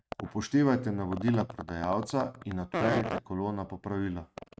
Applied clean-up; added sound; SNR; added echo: neural mask model RNNoise.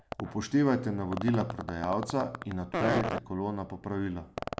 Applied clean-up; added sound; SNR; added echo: none; Fart; 7 dB; none.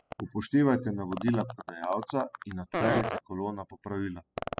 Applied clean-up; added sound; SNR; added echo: classical method spectral subtraction.